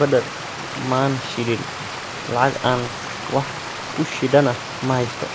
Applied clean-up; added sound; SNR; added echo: none; Stream; 8 dB; none.